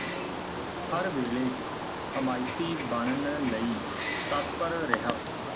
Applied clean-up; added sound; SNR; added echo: none; Wild animals; 1 dB; none.